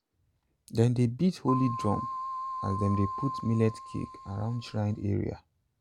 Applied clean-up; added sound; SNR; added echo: none; Keyboard (musical); 7 dB; none.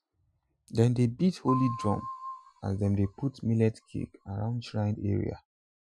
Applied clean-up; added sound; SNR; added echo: classical method Wiener filter.